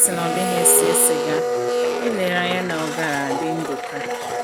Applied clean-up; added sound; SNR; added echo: none; Domestic sounds, home sounds; 1 dB; none.